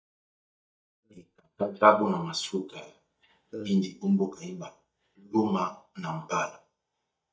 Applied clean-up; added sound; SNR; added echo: neural mask model DeepFilterNet 3.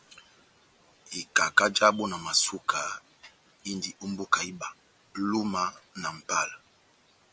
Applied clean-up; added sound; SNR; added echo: none; none; none; none.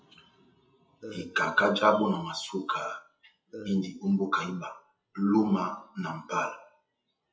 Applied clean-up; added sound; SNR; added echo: classical method WPE with log-MMSE.